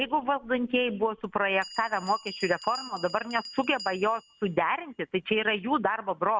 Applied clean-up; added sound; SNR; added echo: none; Bell; 19 dB; none.